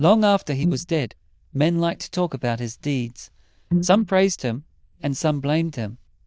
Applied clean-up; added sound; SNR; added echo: neural diffusion model UNIVERSE++.